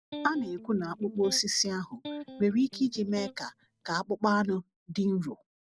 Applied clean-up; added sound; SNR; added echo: none; Electric guitar; 14 dB; none.